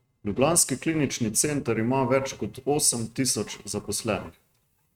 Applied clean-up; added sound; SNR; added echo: neural mask model RNNoise.